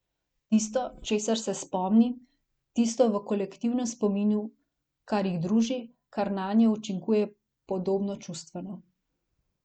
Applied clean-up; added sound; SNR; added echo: none; none; none; none.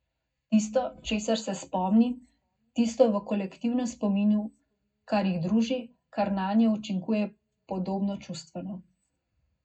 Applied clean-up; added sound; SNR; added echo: none; none; none; reverberation time 0.3 s.